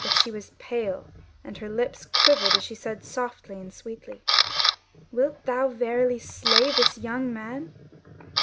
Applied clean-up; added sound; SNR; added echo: none; Camera; -1 dB; none.